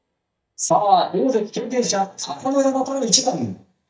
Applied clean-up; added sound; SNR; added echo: neural mask model DeepFilterNet 3.